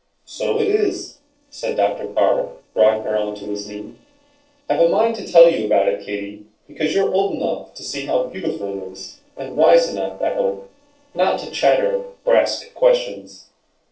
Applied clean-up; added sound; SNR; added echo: neural separator model SepFormer DNS4.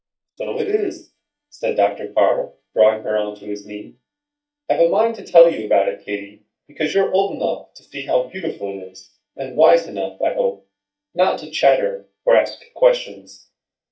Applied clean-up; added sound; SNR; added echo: neural mask model DeepFilterNet 3.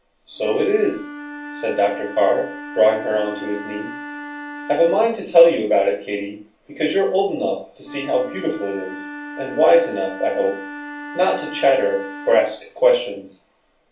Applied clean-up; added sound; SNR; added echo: none; Wind instrument, woodwind instrument; 14 dB; reverberation time 0.3 s.